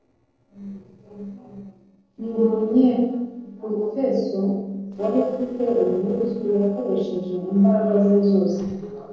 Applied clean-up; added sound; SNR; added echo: neural separator model SepFormer DNS4.